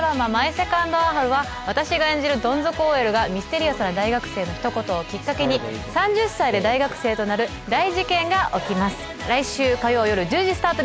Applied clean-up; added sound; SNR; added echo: none; none; none; none.